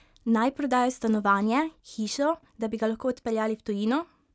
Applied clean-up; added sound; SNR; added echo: none; none; none; none.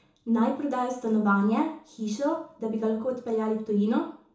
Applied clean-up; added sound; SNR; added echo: none; none; none; reverberation time 0.7 s.